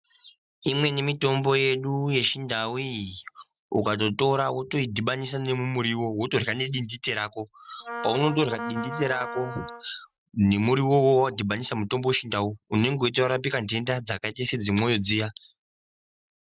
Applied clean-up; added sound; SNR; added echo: neural mask model RNNoise.